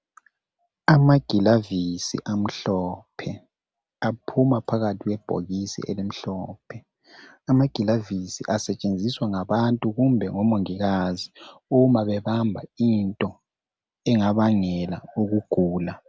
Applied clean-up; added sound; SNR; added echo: none; none; none; none.